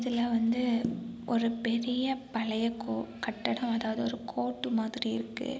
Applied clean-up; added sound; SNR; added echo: none; none; none; none.